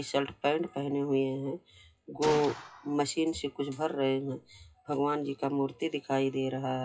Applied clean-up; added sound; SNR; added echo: classical method WPE with log-MMSE.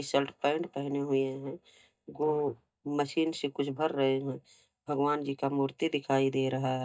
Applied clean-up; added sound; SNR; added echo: neural mask model DeepFilterNet 3.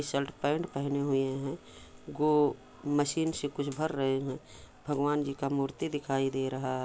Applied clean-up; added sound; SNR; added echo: none; none; none; none.